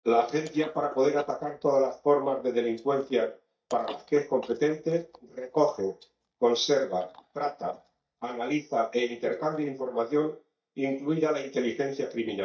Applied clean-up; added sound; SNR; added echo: neural mask model DeepFilterNet 3.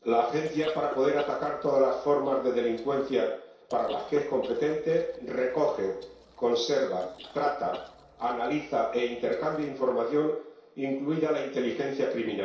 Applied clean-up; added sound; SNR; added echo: neural separator model SepFormer DNS4.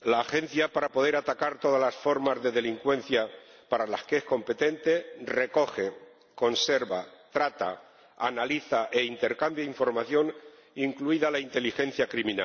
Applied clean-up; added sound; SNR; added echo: none; none; none; none.